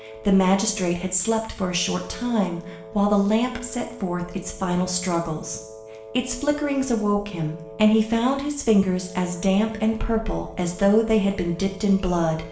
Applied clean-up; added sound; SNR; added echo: none; Wind instrument, woodwind instrument; 18 dB; reverberation time 0.7 s.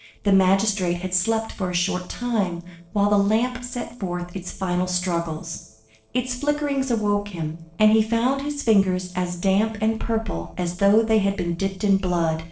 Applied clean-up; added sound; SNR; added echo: neural separator model SepFormer DNS4.